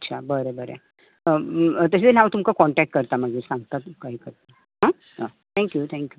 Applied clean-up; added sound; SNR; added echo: none; none; none; none.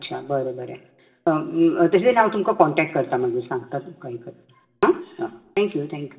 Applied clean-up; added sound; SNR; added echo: none; none; none; reverberation time 1.4 s.